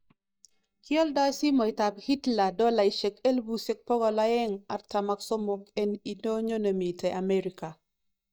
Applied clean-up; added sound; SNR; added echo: neural mask model DeepFilterNet 3.